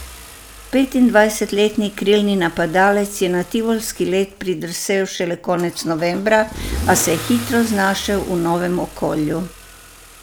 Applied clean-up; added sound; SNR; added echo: none; Engine starting / Accelerating, revving, vroom / Car; 15 dB; none.